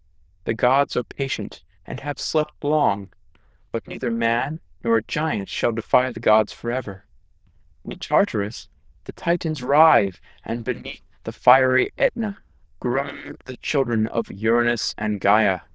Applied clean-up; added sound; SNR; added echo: neural diffusion model UNIVERSE++.